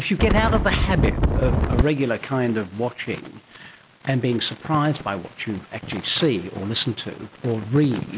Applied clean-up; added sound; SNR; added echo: none; Wind; -4 dB; none.